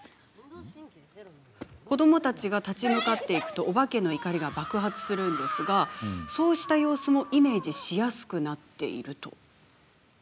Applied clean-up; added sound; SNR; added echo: none; none; none; none.